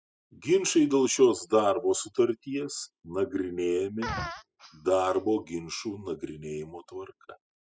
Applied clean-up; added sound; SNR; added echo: classical method spectral subtraction.